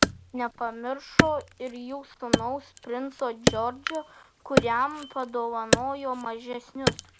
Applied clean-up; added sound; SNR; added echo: none; Wood; -3 dB; none.